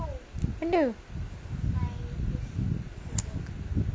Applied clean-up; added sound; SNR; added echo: none; none; none; none.